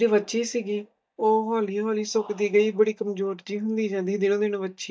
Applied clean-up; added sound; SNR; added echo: neural mask model DeepFilterNet 3.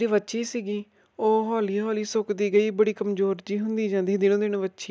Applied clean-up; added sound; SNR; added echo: none; none; none; none.